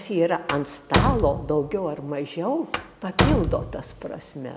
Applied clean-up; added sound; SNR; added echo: none; Slam; 0 dB; none.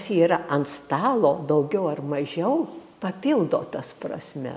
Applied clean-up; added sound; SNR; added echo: none; none; none; none.